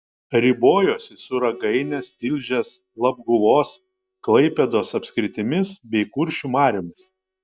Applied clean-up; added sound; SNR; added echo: neural mask model DeepFilterNet 3.